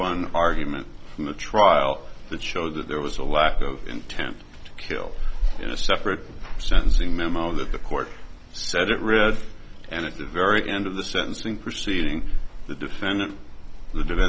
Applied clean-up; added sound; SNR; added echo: none; Meow / Purr; -2 dB; none.